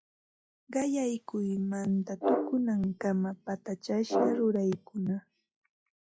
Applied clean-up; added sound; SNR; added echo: classical method log-MMSE.